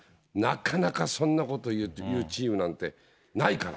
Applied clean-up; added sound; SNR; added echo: none; none; none; none.